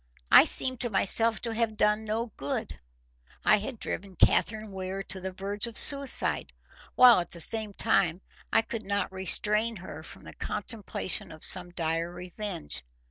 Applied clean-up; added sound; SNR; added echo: none; none; none; none.